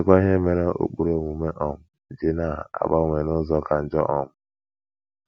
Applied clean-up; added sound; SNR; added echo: none; none; none; none.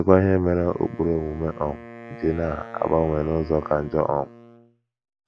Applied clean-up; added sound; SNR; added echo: none; Wind instrument, woodwind instrument; 18 dB; none.